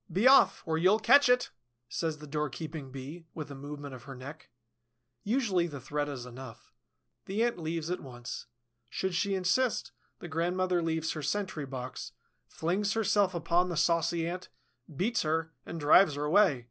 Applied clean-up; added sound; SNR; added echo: none; none; none; none.